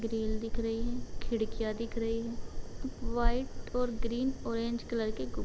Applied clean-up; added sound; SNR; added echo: none; Fire; -2 dB; none.